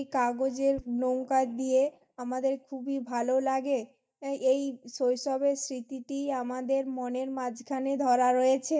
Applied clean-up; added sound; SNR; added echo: neural mask model DeepFilterNet 3.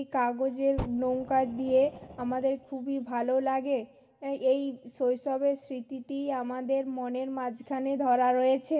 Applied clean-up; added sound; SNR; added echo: none; Fire; 15 dB; reverberation time 1.1 s.